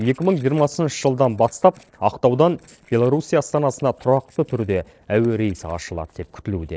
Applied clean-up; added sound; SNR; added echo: neural separator model SepFormer DNS4.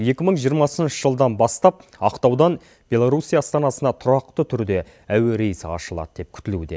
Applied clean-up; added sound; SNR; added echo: none; none; none; none.